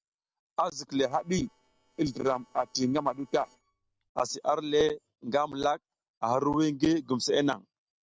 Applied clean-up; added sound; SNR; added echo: neural separator model SepFormer DNS4.